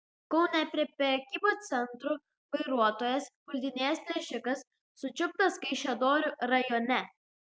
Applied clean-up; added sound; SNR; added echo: none; none; none; none.